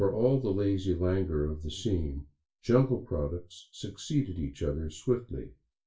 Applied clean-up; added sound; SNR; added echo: none; none; none; reverberation time 0.2 s.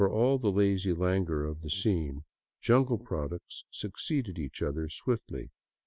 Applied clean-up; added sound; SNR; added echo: none; none; none; none.